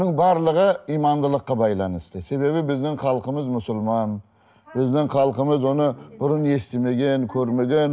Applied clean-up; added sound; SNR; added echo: none; none; none; none.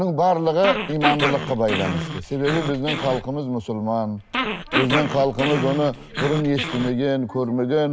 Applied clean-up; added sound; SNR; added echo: none; Growling; 4 dB; none.